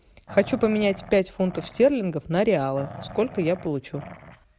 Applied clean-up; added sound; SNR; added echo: none; Growling; 16 dB; none.